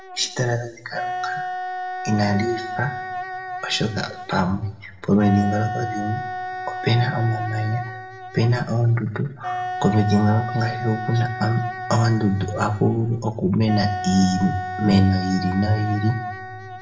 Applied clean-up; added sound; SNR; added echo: none; Wind instrument, woodwind instrument; 8 dB; reverberation time 0.8 s.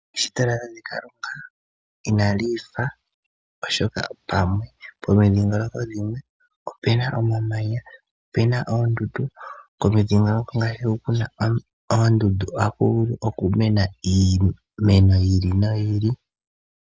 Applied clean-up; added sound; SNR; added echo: none; none; none; none.